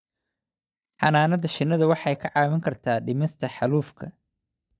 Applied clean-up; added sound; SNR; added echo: neural mask model DeepFilterNet 3.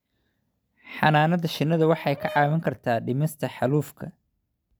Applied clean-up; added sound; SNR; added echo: none; Brass instrument; 17 dB; none.